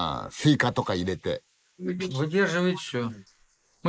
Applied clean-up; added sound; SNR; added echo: neural mask model Resemble Enhance denoiser.